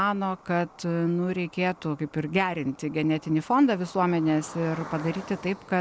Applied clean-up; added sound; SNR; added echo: none; Cricket; 19 dB; none.